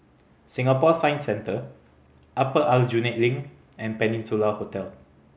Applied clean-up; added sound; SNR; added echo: none; none; none; none.